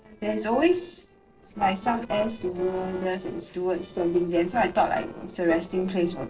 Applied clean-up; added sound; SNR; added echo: neural separator model SepFormer DNS4.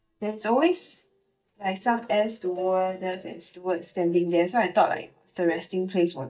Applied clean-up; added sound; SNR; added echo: neural mask model DeepFilterNet 3.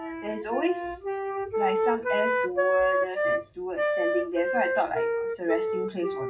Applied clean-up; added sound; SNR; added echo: classical method WPE with log-MMSE.